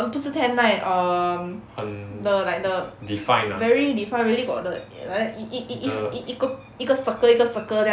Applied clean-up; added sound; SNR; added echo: none; none; none; none.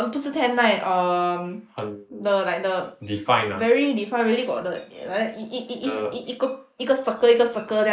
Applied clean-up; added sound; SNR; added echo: neural mask model Resemble Enhance denoiser.